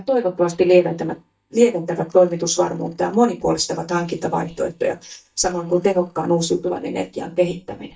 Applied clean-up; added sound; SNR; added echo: neural mask model DeepFilterNet 3.